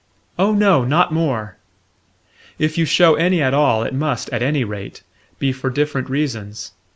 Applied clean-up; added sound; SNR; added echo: none; none; none; none.